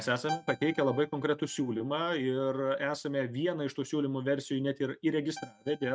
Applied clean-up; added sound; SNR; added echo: neural mask model RNNoise.